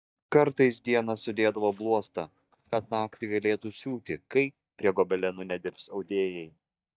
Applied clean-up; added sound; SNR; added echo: neural mask model DeepFilterNet 3.